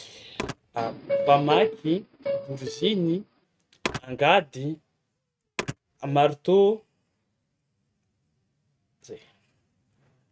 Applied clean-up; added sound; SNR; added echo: neural mask model RNNoise.